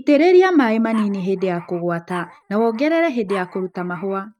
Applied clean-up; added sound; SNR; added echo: neural mask model RNNoise.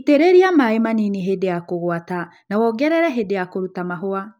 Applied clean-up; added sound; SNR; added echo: none; none; none; none.